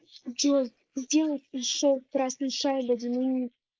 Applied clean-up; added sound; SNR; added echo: neural mask model Resemble Enhance denoiser.